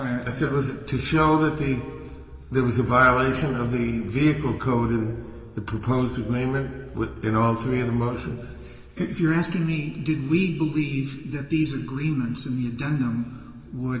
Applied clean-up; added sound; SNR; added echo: none; none; none; reverberation time 2.0 s.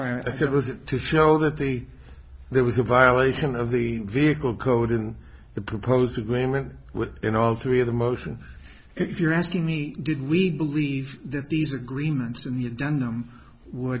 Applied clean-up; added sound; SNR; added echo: none; none; none; none.